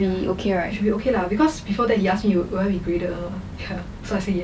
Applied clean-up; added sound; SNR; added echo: none; none; none; none.